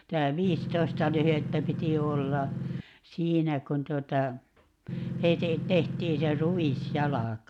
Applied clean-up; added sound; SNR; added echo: none; Engine; 4 dB; none.